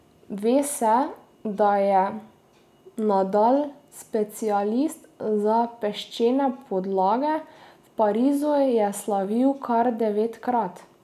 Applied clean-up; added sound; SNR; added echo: none; none; none; none.